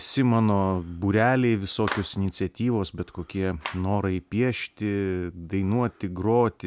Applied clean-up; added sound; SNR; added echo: none; Clapping; 19 dB; none.